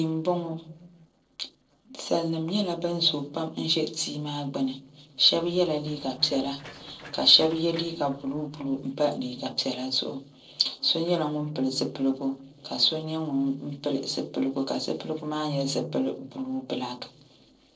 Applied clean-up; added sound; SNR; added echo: neural separator model SepFormer DNS4.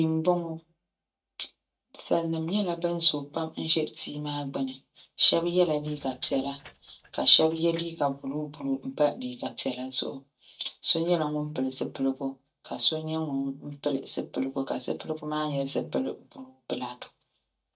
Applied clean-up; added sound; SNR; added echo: neural mask model DeepFilterNet 3.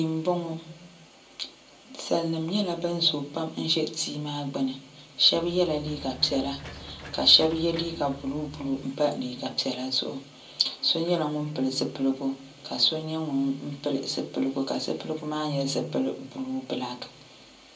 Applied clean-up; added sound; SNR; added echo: none; Engine / Mechanisms; 15 dB; reverberation time 0.2 s.